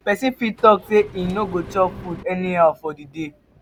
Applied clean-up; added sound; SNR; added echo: none; Engine; 16 dB; none.